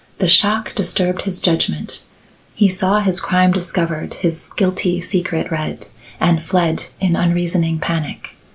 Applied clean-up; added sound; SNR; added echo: neural mask model Resemble Enhance denoiser.